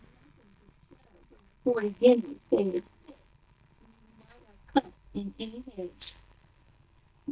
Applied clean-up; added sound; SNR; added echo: neural mask model DeepFilterNet 3.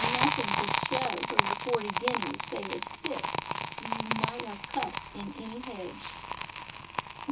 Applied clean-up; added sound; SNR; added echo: none; Crackle; -4 dB; reverberation time 0.2 s.